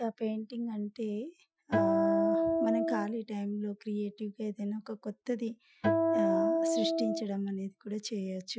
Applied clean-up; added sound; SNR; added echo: classical method Wiener filter.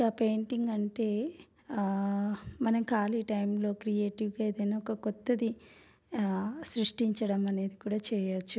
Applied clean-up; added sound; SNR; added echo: none; none; none; none.